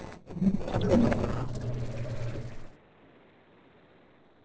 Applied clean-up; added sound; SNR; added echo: neural separator model SepFormer DNS4.